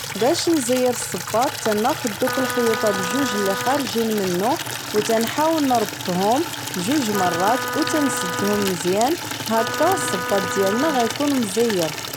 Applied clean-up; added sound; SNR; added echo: none; Water tap, faucet / Liquid + Wind instrument, woodwind instrument; 5 dB; none.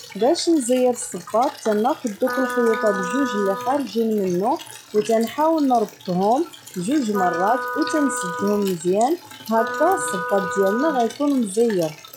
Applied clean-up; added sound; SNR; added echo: classical method log-MMSE.